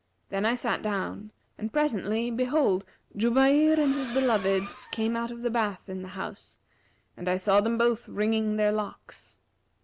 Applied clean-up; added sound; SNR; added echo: none; Accelerating, revving, vroom; 14 dB; none.